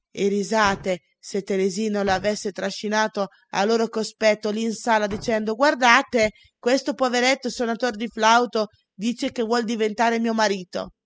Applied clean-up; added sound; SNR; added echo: classical method spectral subtraction.